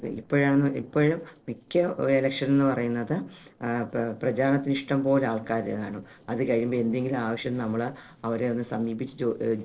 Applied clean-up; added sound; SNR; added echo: neural separator model SepFormer DNS4.